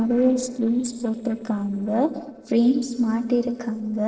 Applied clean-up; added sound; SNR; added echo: neural separator model SepFormer DNS4.